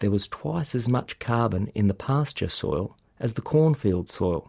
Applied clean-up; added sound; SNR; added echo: none; none; none; none.